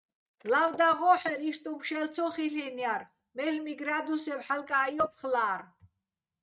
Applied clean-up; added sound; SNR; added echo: neural mask model RNNoise.